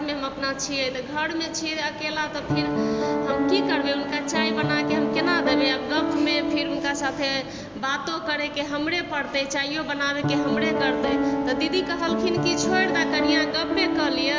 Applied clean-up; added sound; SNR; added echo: none; Piano; 1 dB; none.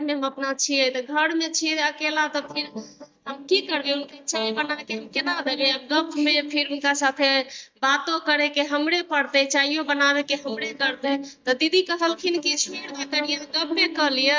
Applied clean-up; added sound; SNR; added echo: neural mask model DeepFilterNet 3.